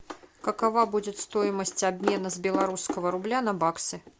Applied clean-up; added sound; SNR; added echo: none; none; none; none.